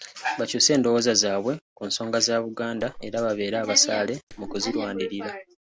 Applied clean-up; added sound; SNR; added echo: none; Clapping; 20 dB; none.